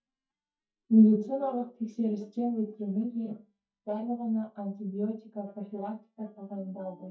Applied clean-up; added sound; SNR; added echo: neural mask model DeepFilterNet 3.